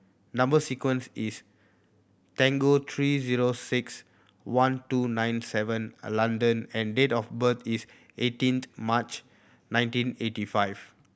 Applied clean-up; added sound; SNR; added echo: none; none; none; none.